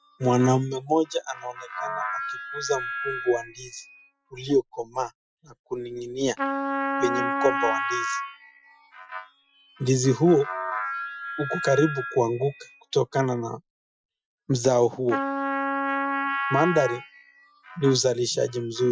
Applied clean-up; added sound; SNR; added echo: classical method Wiener filter.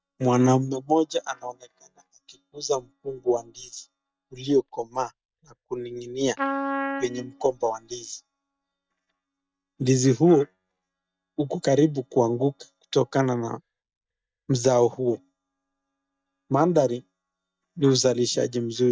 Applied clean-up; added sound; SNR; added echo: neural mask model DeepFilterNet 3.